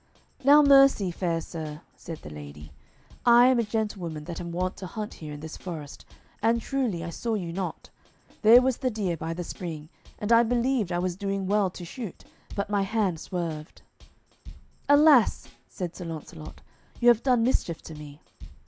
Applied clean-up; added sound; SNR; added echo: none; Bass drum / Snare drum / Drum kit; 20 dB; none.